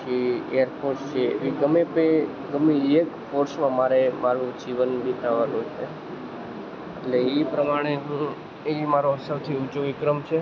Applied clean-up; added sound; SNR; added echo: none; none; none; none.